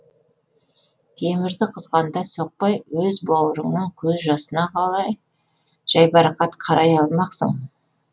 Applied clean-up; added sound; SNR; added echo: none; none; none; none.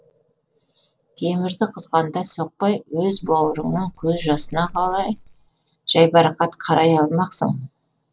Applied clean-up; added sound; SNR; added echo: neural separator model SepFormer DNS4.